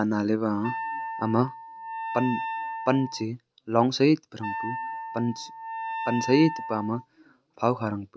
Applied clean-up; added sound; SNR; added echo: none; Wind instrument, woodwind instrument; 7 dB; none.